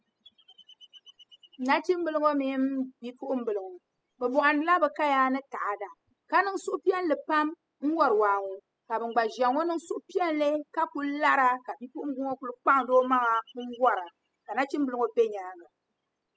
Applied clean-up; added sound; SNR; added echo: classical method spectral subtraction.